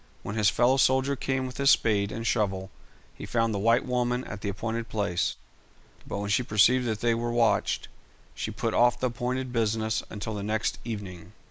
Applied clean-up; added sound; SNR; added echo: neural mask model Resemble Enhance denoiser.